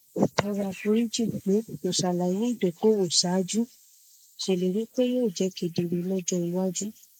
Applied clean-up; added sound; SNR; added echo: neural mask model Resemble Enhance denoiser.